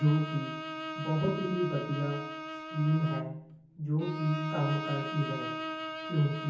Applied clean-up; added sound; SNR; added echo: none; Bowed string instrument; 7 dB; reverberation time 0.6 s.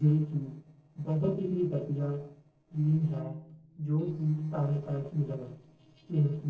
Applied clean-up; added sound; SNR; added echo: neural separator model SepFormer DNS4.